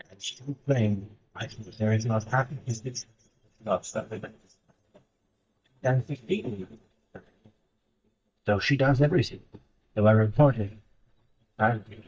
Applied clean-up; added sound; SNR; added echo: neural mask model DeepFilterNet 3.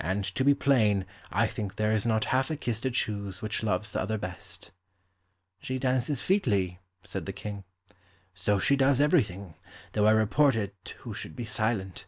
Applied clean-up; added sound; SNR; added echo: none; none; none; none.